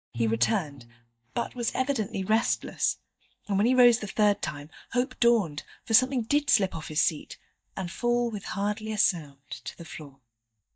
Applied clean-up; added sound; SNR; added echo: neural mask model DeepFilterNet 3.